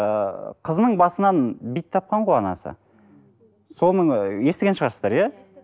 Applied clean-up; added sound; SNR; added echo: none; none; none; none.